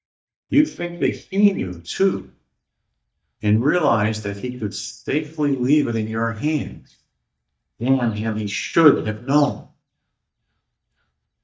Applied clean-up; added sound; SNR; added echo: neural mask model DeepFilterNet 3.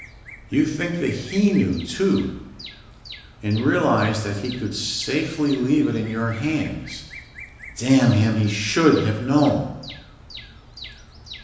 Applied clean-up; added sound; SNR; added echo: none; Bird vocalization, bird call, bird song; 19 dB; reverberation time 1.0 s.